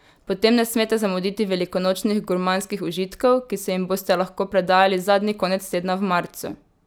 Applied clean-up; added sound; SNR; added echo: none; none; none; none.